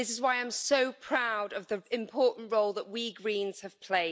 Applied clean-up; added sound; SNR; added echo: none; none; none; none.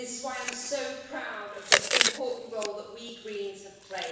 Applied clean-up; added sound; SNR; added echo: none; Chewing, mastication; -4 dB; reverberation time 1.1 s.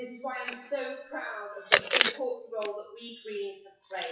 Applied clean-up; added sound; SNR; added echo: classical method WPE with log-MMSE.